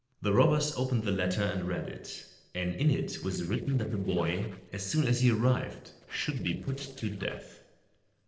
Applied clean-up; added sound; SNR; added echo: neural separator model SepFormer DNS4.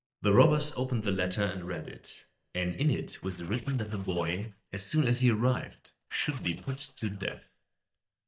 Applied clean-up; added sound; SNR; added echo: neural mask model DeepFilterNet 3.